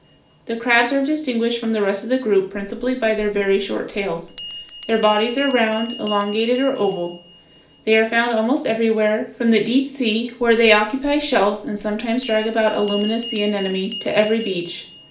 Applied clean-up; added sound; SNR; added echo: none; Bell; 17 dB; reverberation time 0.4 s.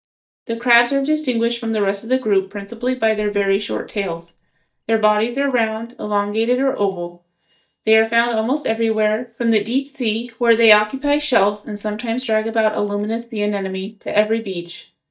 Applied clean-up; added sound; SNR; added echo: neural mask model DeepFilterNet 3.